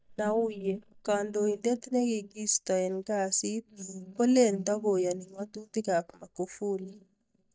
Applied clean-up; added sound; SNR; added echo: neural mask model DeepFilterNet 3.